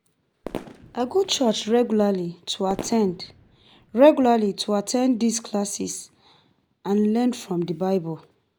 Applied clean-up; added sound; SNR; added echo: none; Fireworks; 17 dB; none.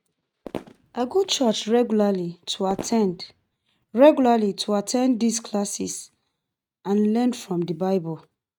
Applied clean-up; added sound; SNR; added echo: neural mask model RNNoise.